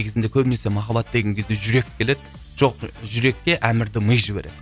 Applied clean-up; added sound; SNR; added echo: none; none; none; none.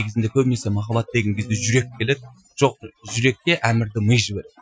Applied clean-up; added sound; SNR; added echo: classical method Wiener filter.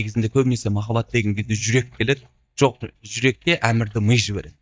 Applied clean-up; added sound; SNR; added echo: neural mask model DeepFilterNet 3.